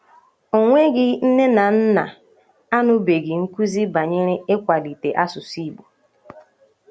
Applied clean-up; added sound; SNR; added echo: none; none; none; none.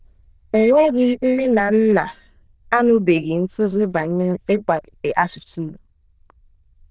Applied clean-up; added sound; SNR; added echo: neural diffusion model UNIVERSE++.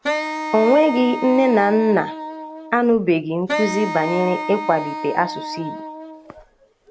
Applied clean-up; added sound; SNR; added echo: none; Wind instrument, woodwind instrument; 8 dB; none.